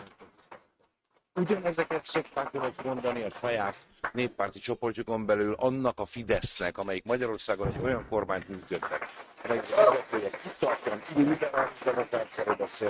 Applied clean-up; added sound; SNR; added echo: neural mask model RNNoise.